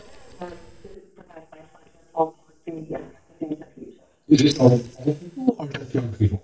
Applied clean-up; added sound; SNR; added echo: neural mask model DeepFilterNet 3.